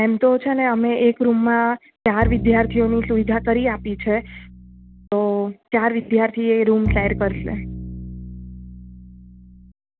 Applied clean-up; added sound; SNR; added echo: none; Bowed string instrument; 8 dB; none.